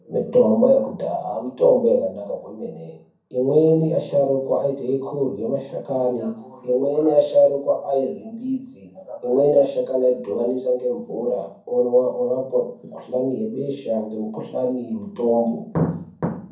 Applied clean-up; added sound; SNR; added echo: none; none; none; reverberation time 0.6 s.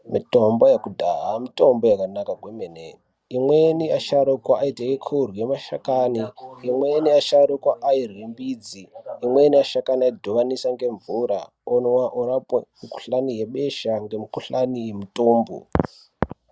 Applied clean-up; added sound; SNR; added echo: none; none; none; none.